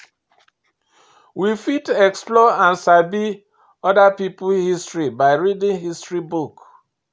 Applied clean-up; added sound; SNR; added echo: none; none; none; none.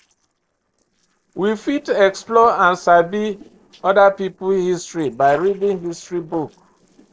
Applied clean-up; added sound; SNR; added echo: neural separator model SepFormer DNS4.